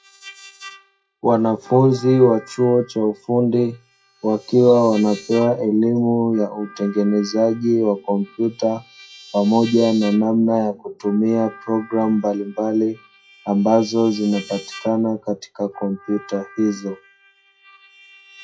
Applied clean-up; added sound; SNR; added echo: classical method WPE with log-MMSE.